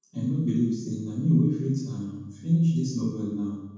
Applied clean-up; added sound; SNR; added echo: none; none; none; reverberation time 1.1 s.